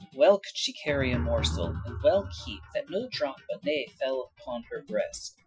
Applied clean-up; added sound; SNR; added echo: classical method Wiener filter.